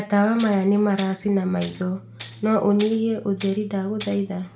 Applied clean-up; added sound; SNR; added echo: none; Tools; 17 dB; reverberation time 0.4 s.